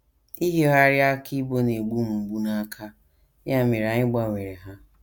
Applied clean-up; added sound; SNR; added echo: none; none; none; none.